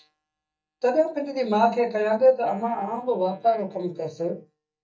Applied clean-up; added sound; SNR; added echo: neural mask model DeepFilterNet 3.